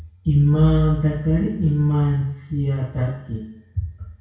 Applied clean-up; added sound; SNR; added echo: none; none; none; reverberation time 0.6 s.